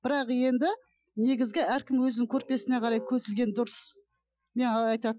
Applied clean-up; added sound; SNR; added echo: classical method Wiener filter.